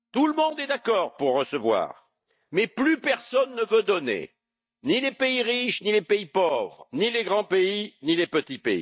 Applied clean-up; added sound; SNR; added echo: neural mask model DeepFilterNet 3.